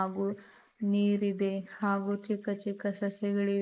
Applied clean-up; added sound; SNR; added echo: neural mask model Resemble Enhance denoiser.